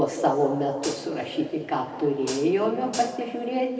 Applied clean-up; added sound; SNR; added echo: none; Hi-hat; 12 dB; reverberation time 2.0 s.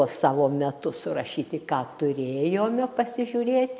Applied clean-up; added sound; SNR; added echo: none; none; none; none.